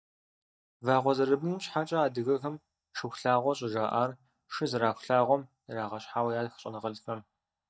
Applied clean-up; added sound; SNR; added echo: neural mask model DeepFilterNet 3.